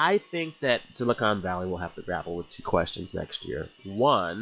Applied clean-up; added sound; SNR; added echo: classical method log-MMSE.